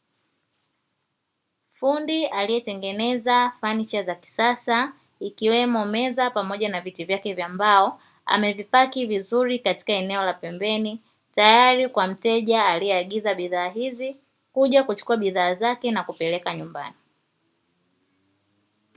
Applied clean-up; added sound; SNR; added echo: none; none; none; none.